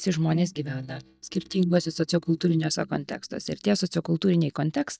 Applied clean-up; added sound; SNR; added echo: neural mask model DeepFilterNet 3.